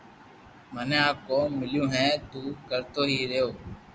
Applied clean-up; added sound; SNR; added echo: none; none; none; none.